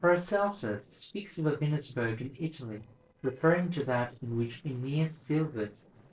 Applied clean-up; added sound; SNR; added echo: neural separator model SepFormer DNS4.